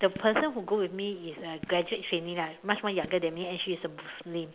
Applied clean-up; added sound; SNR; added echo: none; Fireworks; 19 dB; none.